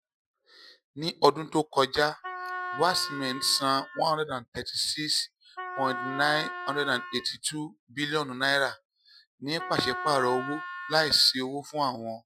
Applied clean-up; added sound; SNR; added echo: classical method Wiener filter.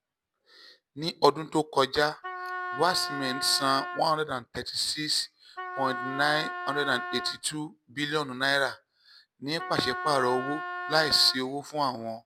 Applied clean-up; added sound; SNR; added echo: none; Wind instrument, woodwind instrument; 7 dB; none.